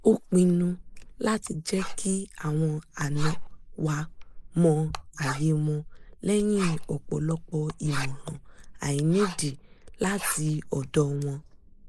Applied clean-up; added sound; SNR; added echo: neural mask model Resemble Enhance denoiser.